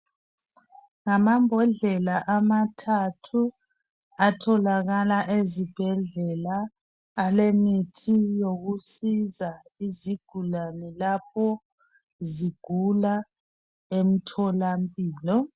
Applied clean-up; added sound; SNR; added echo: none; none; none; none.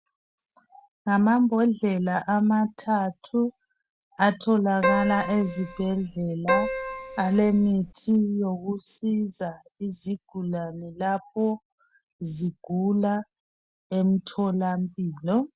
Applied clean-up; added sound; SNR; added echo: none; Keyboard (musical); 4 dB; none.